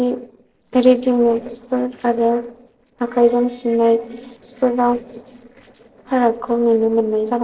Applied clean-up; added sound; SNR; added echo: neural separator model SepFormer DNS4.